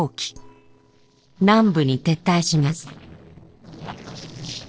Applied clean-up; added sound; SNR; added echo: neural separator model SepFormer DNS4.